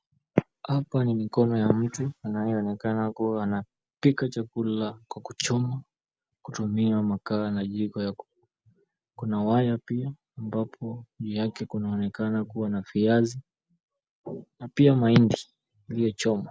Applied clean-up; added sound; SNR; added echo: none; none; none; none.